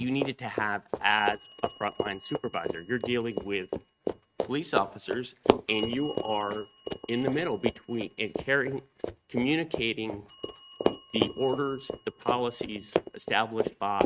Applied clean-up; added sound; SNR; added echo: neural mask model RNNoise.